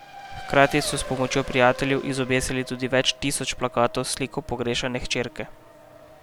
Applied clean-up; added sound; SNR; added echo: none; Race car, auto racing; 16 dB; none.